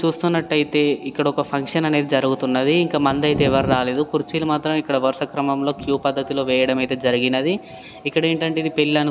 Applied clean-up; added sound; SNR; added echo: none; none; none; none.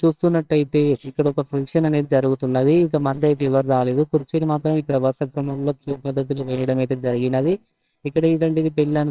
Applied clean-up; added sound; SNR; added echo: neural separator model SepFormer WHAMR!.